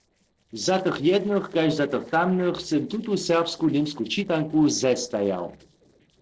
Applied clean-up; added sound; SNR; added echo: neural separator model SepFormer DNS4.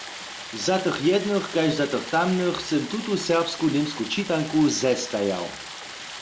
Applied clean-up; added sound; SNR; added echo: none; Stream; 12 dB; none.